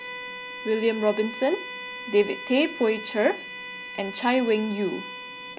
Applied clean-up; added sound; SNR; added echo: none; Bowed string instrument; 11 dB; none.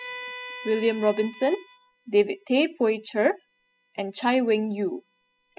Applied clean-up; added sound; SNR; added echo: classical method spectral subtraction.